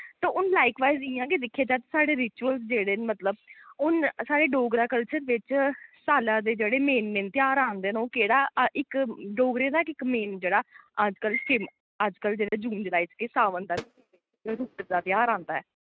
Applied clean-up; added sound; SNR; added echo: neural mask model RNNoise.